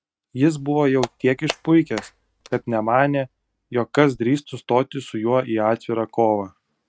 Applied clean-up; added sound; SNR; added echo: neural mask model RNNoise.